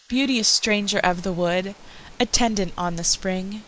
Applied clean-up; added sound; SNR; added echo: neural mask model Resemble Enhance denoiser.